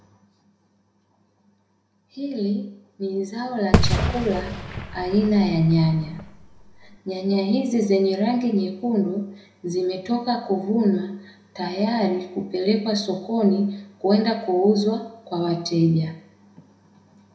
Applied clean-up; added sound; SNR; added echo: none; Fireworks; 2 dB; reverberation time 0.6 s.